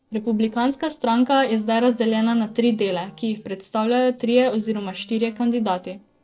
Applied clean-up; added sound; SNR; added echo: neural separator model SepFormer DNS4.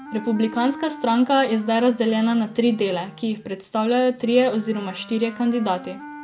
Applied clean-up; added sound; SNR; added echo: none; Wind instrument, woodwind instrument; 18 dB; none.